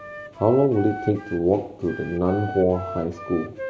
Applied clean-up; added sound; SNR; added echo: none; Wind instrument, woodwind instrument; 13 dB; reverberation time 0.5 s.